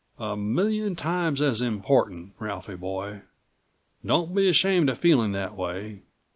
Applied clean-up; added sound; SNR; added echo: neural mask model Resemble Enhance denoiser.